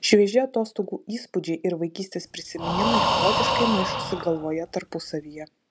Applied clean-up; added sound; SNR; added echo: none; Breathing; 0 dB; none.